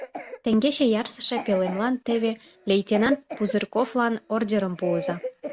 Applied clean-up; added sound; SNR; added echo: none; Cough; 11 dB; none.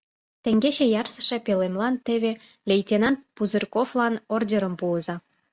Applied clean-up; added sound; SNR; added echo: none; none; none; none.